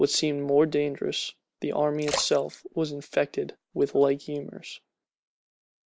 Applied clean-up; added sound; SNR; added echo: neural mask model Resemble Enhance denoiser.